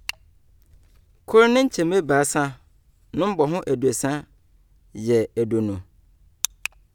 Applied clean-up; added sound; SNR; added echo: none; none; none; none.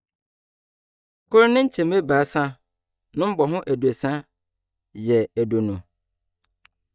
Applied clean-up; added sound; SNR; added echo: neural mask model DeepFilterNet 3.